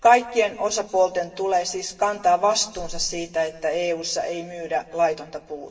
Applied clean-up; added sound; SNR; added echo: none; none; none; reverberation time 1.1 s.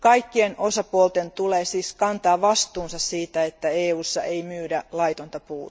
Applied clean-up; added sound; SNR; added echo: none; none; none; none.